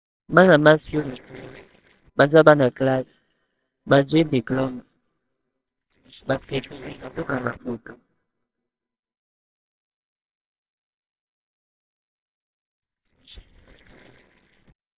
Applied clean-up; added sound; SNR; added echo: neural separator model SepFormer WHAMR!.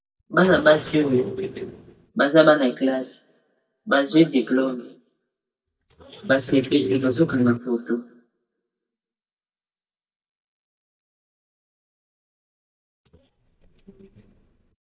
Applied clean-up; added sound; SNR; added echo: neural mask model DeepFilterNet 3.